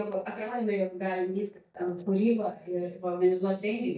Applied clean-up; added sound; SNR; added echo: neural mask model DeepFilterNet 3.